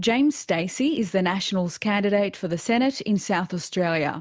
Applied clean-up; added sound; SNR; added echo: none; none; none; none.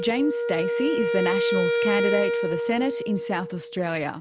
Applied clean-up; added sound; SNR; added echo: none; Wind instrument, woodwind instrument; -1 dB; none.